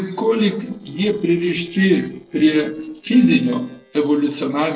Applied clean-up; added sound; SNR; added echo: neural separator model SepFormer DNS4.